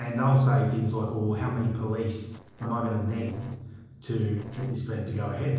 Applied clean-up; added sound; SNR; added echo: neural separator model SepFormer DNS4.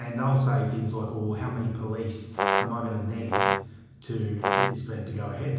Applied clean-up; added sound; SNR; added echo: none; Brass instrument; -1 dB; reverberation time 1.0 s.